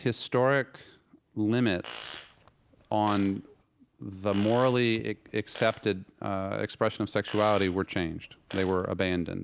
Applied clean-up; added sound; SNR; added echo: none; Fart; 18 dB; none.